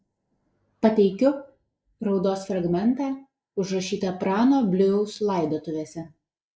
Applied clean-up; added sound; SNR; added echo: neural mask model Resemble Enhance denoiser.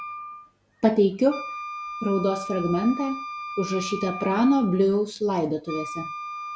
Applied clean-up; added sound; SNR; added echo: none; Wind instrument, woodwind instrument; 11 dB; none.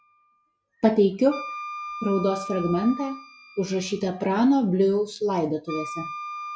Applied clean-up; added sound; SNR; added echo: classical method log-MMSE.